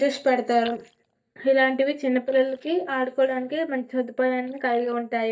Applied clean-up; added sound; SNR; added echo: neural mask model DeepFilterNet 3.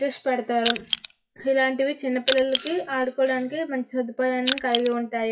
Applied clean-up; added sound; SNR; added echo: classical method WPE with log-MMSE.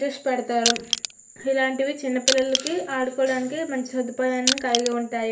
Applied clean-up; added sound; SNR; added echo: none; Crushing; 2 dB; reverberation time 0.3 s.